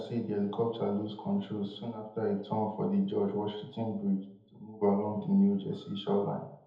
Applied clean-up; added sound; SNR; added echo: none; none; none; reverberation time 0.7 s.